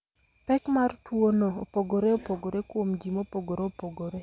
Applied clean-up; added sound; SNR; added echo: none; none; none; none.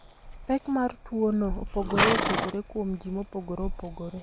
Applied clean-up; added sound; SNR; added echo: none; Livestock, farm animals, working animals; 2 dB; none.